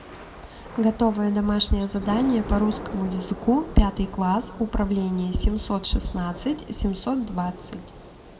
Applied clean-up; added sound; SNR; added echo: none; Thunder / Rain; 15 dB; reverberation time 1.9 s.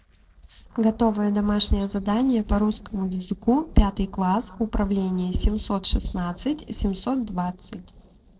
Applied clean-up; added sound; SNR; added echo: neural separator model SepFormer DNS4.